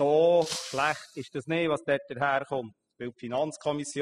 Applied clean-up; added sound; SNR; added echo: classical method spectral subtraction.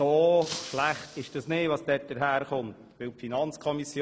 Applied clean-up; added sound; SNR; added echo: none; Shatter; 16 dB; none.